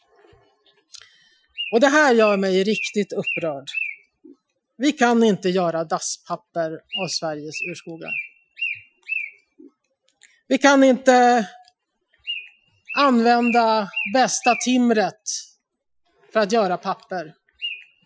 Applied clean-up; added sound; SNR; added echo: classical method Wiener filter.